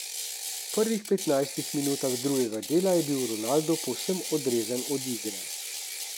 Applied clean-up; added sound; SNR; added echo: none; Ratchet, pawl; 7 dB; none.